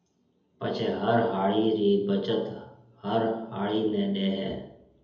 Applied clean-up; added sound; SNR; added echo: none; none; none; reverberation time 0.7 s.